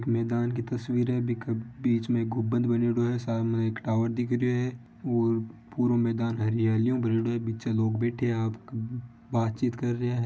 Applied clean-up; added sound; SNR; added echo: none; none; none; none.